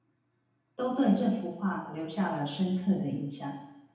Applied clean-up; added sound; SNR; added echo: none; none; none; reverberation time 0.8 s.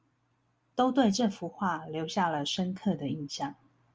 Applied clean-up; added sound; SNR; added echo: none; none; none; none.